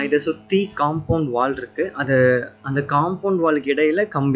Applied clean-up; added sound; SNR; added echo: classical method log-MMSE.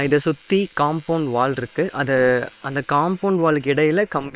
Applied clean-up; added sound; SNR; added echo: neural separator model SepFormer WHAM!.